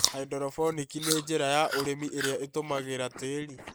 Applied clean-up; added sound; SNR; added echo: neural mask model Resemble Enhance denoiser.